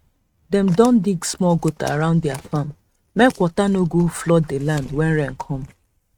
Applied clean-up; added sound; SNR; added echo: neural mask model RNNoise.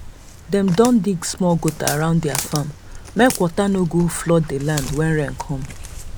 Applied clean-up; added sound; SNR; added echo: none; Walk, footsteps; 12 dB; none.